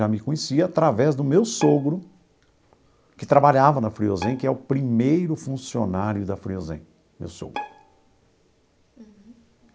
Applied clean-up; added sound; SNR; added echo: none; Bowed string instrument; 18 dB; none.